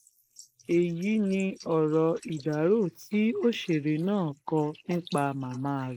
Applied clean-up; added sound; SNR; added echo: neural mask model Resemble Enhance denoiser.